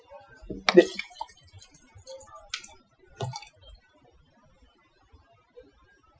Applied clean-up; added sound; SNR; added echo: classical method Wiener filter.